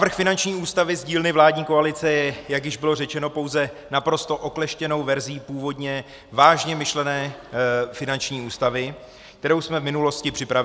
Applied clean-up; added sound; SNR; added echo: none; none; none; none.